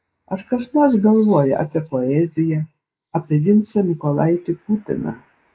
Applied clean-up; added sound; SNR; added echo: neural mask model Resemble Enhance denoiser.